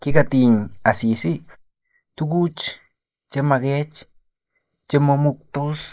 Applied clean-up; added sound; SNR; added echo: neural mask model Resemble Enhance denoiser.